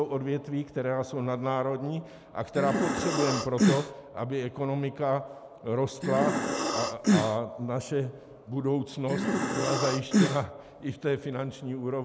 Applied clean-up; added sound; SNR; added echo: none; Breathing; -3 dB; none.